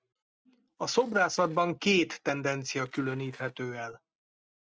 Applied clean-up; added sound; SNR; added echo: neural mask model RNNoise.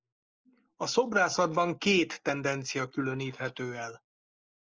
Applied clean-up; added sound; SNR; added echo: neural mask model Resemble Enhance denoiser.